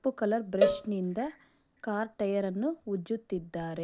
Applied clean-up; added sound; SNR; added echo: none; Cowbell; 1 dB; none.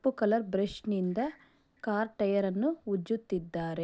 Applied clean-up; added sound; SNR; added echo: none; none; none; none.